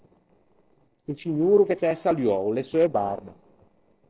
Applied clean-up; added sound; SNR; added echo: neural separator model SepFormer DNS4.